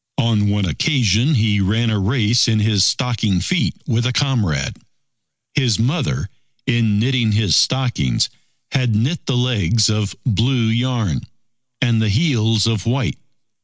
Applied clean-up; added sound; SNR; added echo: none; none; none; none.